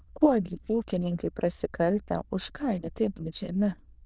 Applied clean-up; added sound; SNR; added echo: neural diffusion model UNIVERSE++.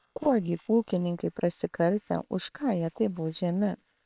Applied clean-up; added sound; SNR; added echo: neural separator model SepFormer WHAM!.